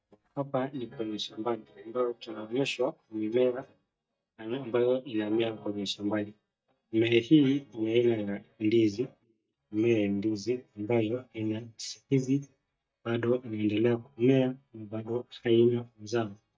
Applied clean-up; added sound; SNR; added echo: neural mask model DeepFilterNet 3.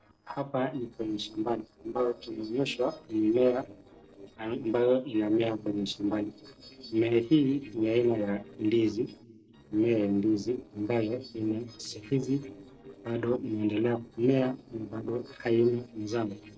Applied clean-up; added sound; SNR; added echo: neural separator model SepFormer DNS4.